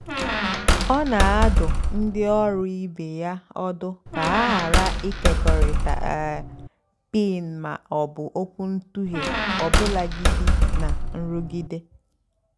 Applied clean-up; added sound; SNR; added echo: none; Squeak; -5 dB; none.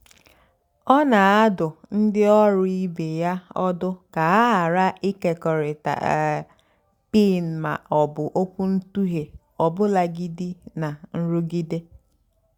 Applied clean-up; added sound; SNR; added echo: none; none; none; none.